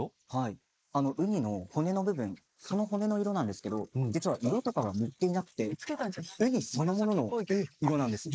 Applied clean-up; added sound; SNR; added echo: neural mask model Resemble Enhance denoiser.